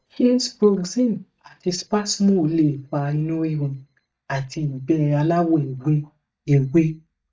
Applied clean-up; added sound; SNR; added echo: neural mask model DeepFilterNet 3.